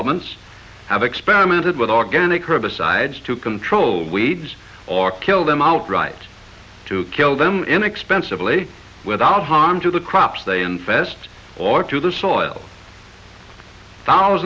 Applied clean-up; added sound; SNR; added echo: none; none; none; none.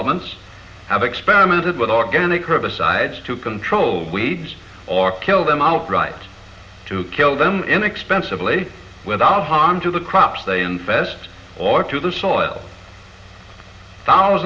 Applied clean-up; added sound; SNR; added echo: none; none; none; reverberation time 1.6 s.